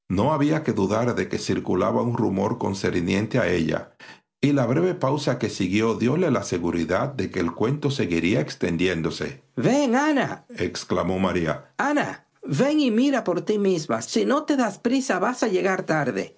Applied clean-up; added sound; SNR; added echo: none; none; none; none.